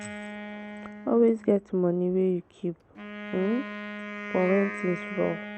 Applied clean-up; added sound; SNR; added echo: none; Wind instrument, woodwind instrument; 11 dB; none.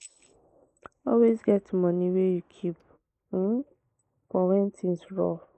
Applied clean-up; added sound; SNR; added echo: neural mask model Resemble Enhance denoiser.